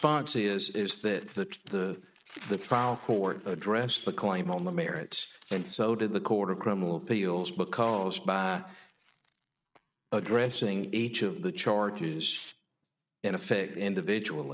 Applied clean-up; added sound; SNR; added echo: neural mask model RNNoise.